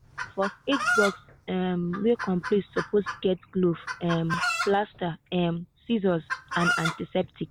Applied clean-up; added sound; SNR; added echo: none; Chicken, rooster; 6 dB; none.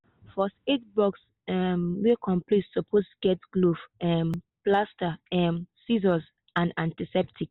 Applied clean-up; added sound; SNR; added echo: none; none; none; none.